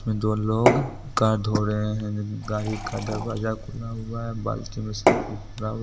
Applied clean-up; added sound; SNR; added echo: none; Fill (with liquid) / Glass / Water; 2 dB; none.